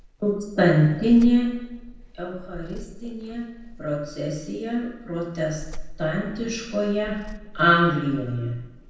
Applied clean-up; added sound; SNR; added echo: neural separator model SepFormer DNS4.